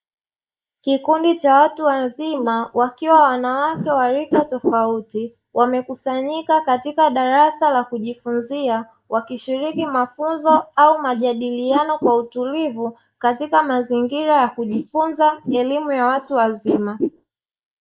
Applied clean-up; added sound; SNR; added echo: neural mask model Resemble Enhance denoiser.